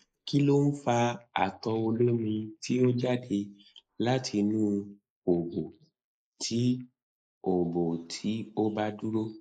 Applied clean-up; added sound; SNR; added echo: neural mask model Resemble Enhance denoiser.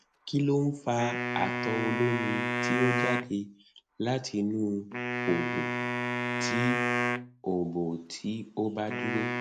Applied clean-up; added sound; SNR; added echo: none; Wind instrument, woodwind instrument; 1 dB; none.